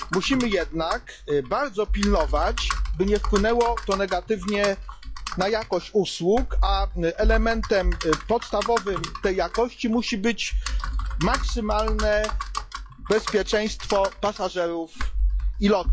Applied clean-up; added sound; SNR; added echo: classical method log-MMSE.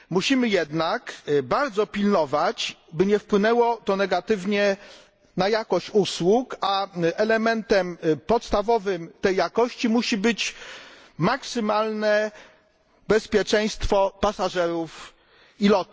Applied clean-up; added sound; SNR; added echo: none; none; none; none.